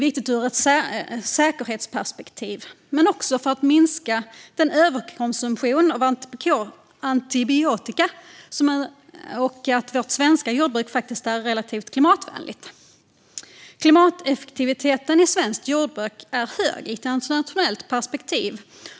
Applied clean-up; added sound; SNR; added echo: none; none; none; none.